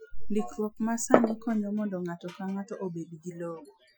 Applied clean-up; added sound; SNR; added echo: classical method Wiener filter.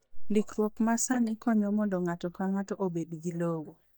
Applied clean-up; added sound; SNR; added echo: neural mask model DeepFilterNet 3.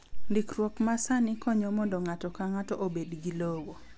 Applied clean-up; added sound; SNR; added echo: none; none; none; none.